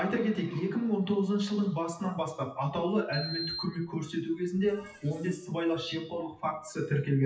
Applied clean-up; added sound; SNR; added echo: classical method WPE with log-MMSE.